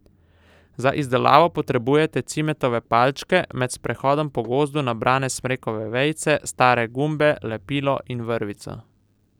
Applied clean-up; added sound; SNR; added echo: none; none; none; none.